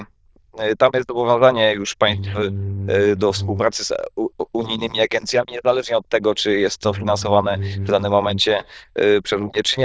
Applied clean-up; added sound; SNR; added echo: neural diffusion model UNIVERSE++.